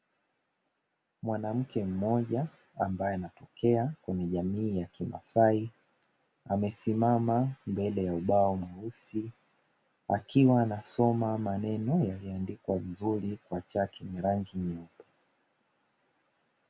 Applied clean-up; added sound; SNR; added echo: none; none; none; none.